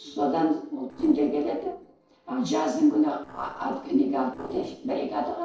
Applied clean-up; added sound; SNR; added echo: neural separator model SepFormer DNS4.